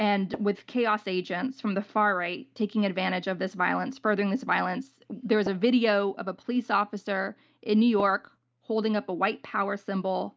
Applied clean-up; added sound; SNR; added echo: neural mask model Resemble Enhance denoiser.